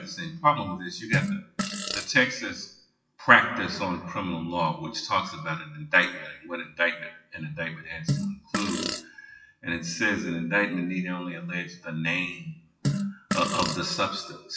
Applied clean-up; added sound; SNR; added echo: classical method WPE with log-MMSE.